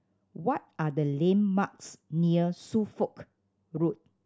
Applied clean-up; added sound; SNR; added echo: none; none; none; none.